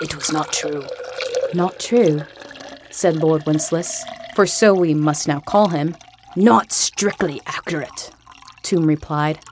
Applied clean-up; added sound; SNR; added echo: none; Liquid; 14 dB; none.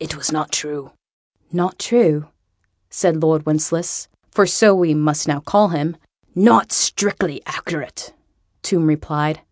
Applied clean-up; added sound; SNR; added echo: none; none; none; none.